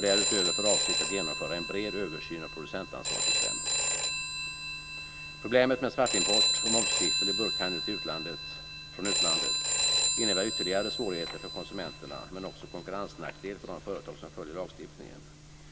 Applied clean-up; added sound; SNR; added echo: none; Telephone; -3 dB; none.